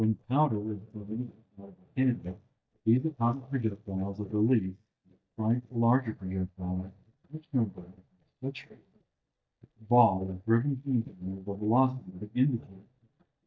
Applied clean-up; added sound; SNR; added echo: neural mask model DeepFilterNet 3.